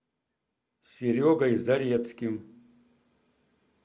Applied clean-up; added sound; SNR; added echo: none; none; none; none.